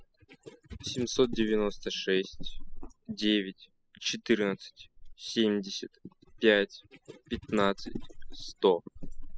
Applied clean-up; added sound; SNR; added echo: classical method spectral subtraction.